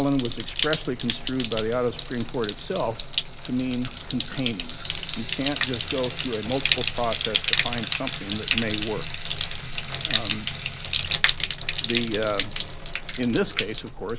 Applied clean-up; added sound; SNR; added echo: none; Bathtub (filling or washing); 0 dB; none.